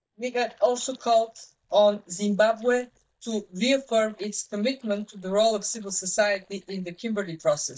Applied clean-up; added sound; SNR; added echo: neural mask model DeepFilterNet 3.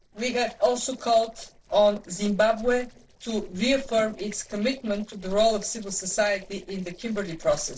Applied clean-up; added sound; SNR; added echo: neural separator model SepFormer DNS4.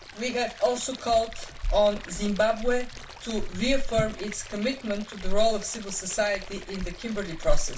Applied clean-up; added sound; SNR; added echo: none; Stream / Liquid; 19 dB; reverberation time 0.2 s.